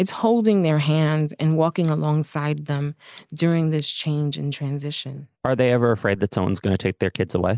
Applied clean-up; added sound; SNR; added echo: none; none; none; none.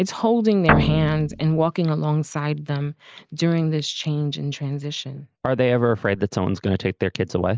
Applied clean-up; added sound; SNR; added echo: none; Guitar; 1 dB; none.